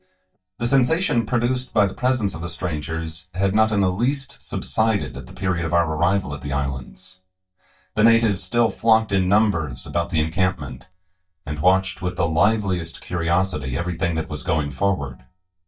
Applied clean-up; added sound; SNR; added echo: neural mask model DeepFilterNet 3.